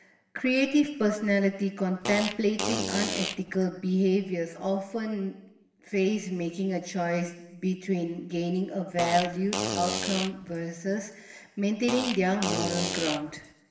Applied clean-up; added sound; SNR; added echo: none; Fart; 4 dB; reverberation time 1.0 s.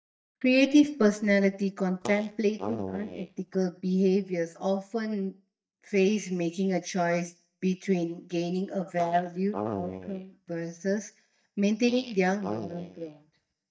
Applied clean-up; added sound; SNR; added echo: neural mask model DeepFilterNet 3.